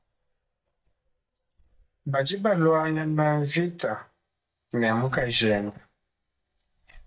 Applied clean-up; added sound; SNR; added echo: neural mask model DeepFilterNet 3.